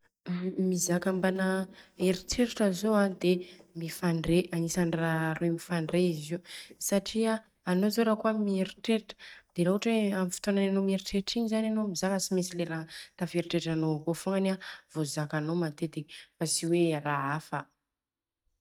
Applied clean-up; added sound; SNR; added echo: neural mask model DeepFilterNet 3.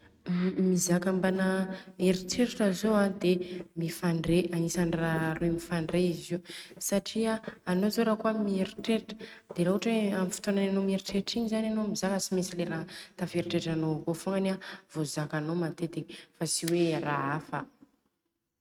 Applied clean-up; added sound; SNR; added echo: neural mask model RNNoise.